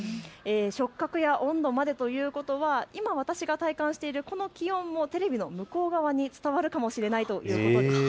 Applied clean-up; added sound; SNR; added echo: none; none; none; none.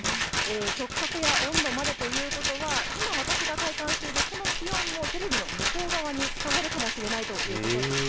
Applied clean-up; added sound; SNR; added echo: none; Rattle; -5 dB; none.